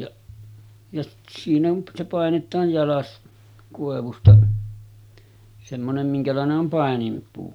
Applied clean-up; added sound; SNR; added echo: none; none; none; none.